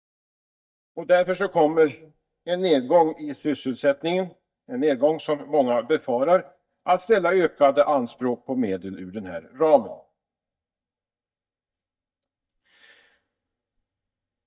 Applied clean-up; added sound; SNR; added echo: neural mask model DeepFilterNet 3.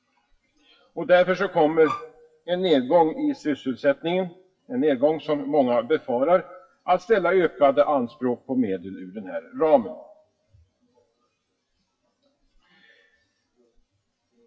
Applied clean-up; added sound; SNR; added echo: classical method WPE with log-MMSE.